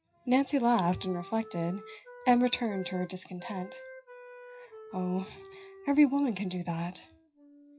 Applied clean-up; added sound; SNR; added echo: classical method WPE with log-MMSE.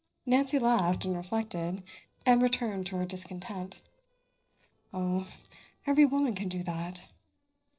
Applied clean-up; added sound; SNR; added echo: neural separator model SepFormer DNS4.